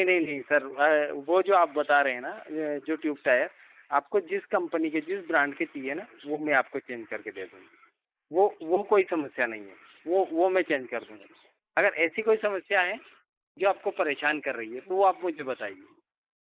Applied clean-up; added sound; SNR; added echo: neural mask model Resemble Enhance denoiser.